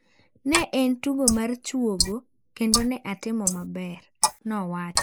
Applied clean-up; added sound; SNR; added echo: neural mask model Resemble Enhance denoiser.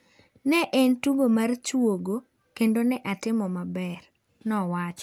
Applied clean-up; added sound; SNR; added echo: none; none; none; none.